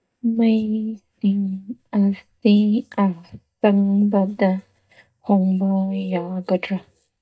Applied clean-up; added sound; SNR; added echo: neural mask model DeepFilterNet 3.